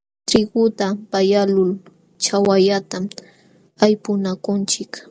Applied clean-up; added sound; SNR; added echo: none; none; none; none.